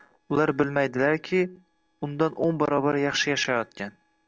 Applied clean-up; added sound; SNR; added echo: neural separator model SepFormer DNS4.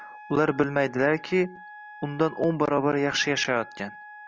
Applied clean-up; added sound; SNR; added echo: none; Wind instrument, woodwind instrument; 19 dB; none.